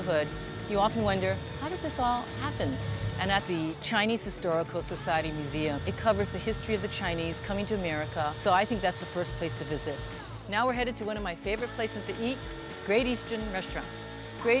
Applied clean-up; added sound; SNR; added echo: none; Engine / Drill; 14 dB; none.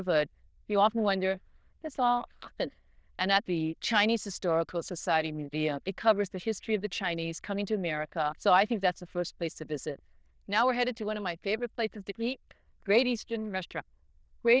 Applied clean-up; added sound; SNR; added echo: neural diffusion model UNIVERSE++.